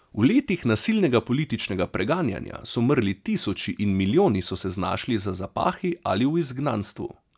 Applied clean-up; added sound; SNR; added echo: none; none; none; none.